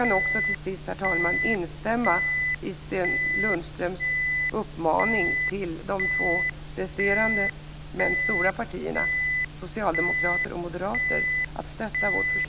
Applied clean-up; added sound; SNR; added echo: none; Alarm; -1 dB; none.